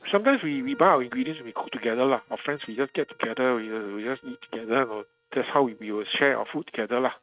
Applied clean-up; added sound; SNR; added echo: neural mask model RNNoise.